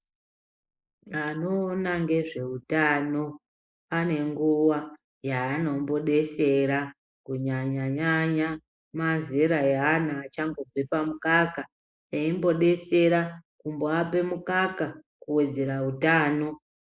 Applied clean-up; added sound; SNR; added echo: neural mask model Resemble Enhance denoiser.